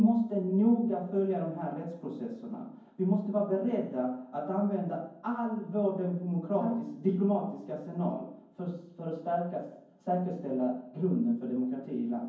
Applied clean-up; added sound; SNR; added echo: none; none; none; reverberation time 0.9 s.